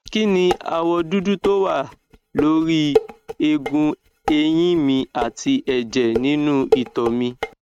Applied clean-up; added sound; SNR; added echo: neural mask model RNNoise.